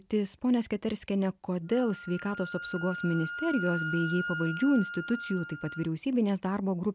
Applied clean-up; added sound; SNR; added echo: none; Wind instrument, woodwind instrument; 10 dB; none.